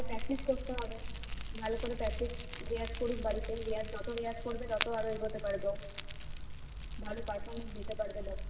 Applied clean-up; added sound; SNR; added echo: none; Fire; -1 dB; reverberation time 1.6 s.